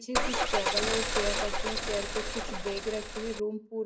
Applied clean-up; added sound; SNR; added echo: none; Car; -4 dB; reverberation time 0.4 s.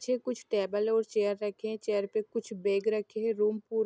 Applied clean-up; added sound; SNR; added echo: none; none; none; none.